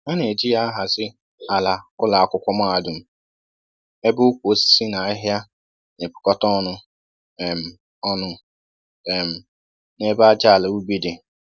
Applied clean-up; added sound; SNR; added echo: none; none; none; none.